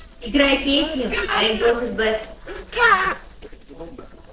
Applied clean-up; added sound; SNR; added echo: neural separator model SepFormer DNS4.